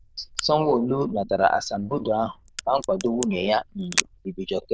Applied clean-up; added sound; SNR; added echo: neural diffusion model UNIVERSE++.